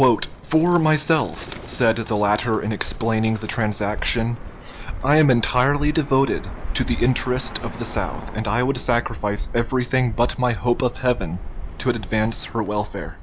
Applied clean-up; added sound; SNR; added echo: none; Bird; 9 dB; none.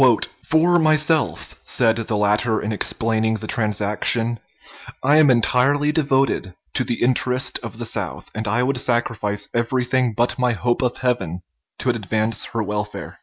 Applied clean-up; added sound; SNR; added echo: none; none; none; none.